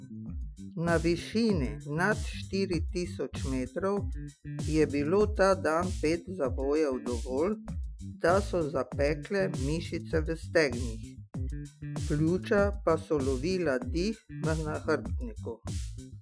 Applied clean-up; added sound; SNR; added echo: classical method Wiener filter.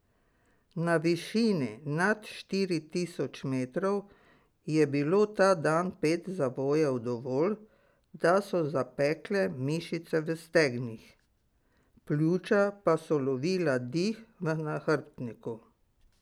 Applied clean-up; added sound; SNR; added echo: none; none; none; none.